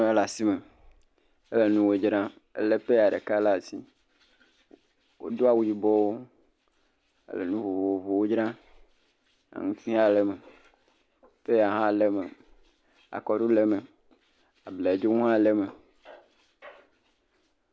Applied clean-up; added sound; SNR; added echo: none; none; none; none.